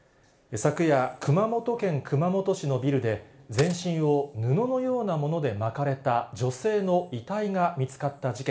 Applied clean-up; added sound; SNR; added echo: none; Coin (dropping); 11 dB; reverberation time 1.8 s.